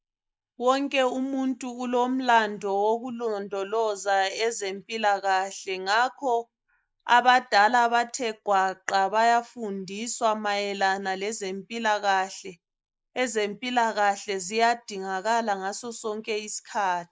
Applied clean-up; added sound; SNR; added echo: neural mask model Resemble Enhance denoiser.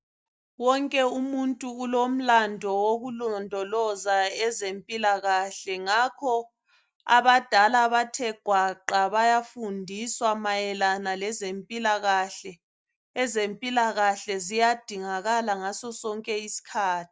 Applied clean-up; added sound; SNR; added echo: none; none; none; none.